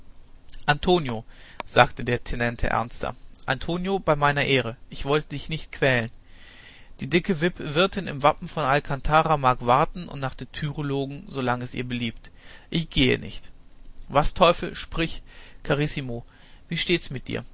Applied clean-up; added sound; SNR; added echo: none; none; none; none.